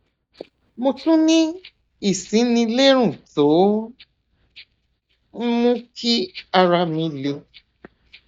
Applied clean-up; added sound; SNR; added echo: neural mask model DeepFilterNet 3.